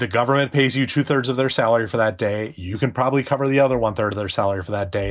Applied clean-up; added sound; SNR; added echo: none; none; none; none.